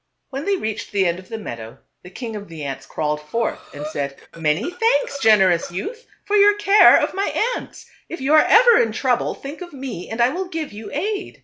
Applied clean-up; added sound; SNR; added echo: none; Breathing; 16 dB; none.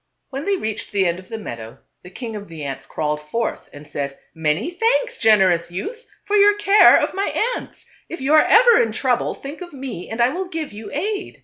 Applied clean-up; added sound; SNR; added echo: none; none; none; none.